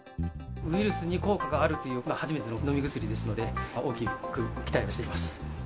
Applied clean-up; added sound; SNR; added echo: none; Bass guitar; 5 dB; none.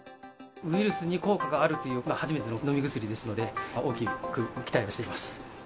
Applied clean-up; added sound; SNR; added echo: none; none; none; none.